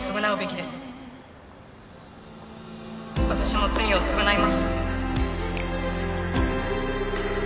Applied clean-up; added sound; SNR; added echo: none; none; none; none.